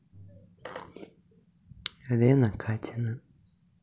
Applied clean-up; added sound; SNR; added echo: none; none; none; none.